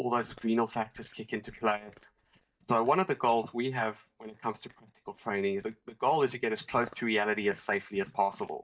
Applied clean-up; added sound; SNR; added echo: neural mask model DeepFilterNet 3.